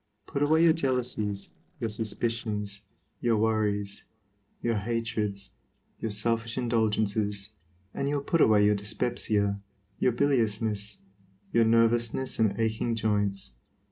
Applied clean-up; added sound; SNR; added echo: neural separator model SepFormer DNS4.